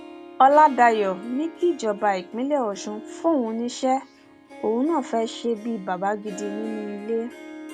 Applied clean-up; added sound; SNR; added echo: none; Harp; 16 dB; none.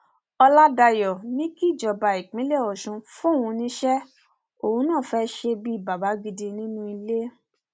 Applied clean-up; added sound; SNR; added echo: none; none; none; none.